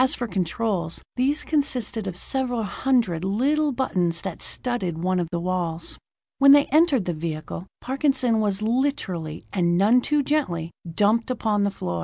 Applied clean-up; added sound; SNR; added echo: none; none; none; none.